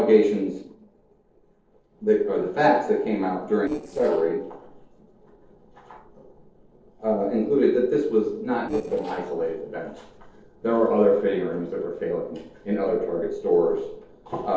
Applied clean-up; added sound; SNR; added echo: neural separator model SepFormer DNS4.